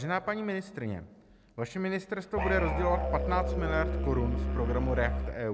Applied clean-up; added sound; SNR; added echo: none; Musical instrument; -1 dB; none.